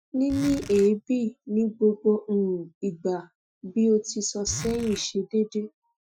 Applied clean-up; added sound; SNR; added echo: classical method Wiener filter.